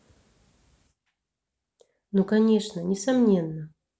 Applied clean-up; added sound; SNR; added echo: none; none; none; none.